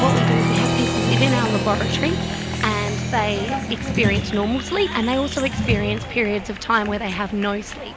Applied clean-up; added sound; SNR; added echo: none; Applause; 0 dB; none.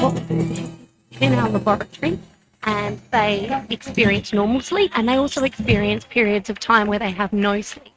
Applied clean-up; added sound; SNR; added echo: neural mask model RNNoise.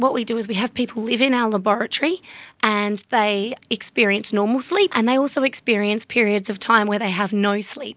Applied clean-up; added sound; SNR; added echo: none; none; none; none.